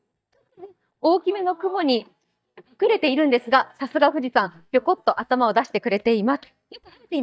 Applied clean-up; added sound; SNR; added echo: neural mask model DeepFilterNet 3.